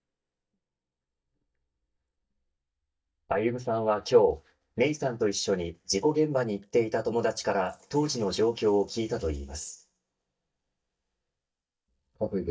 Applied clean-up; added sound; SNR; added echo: neural mask model DeepFilterNet 3.